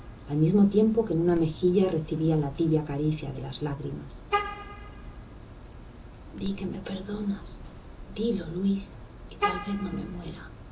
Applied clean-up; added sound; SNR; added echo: none; Vehicle horn, car horn, honking; 10 dB; reverberation time 0.2 s.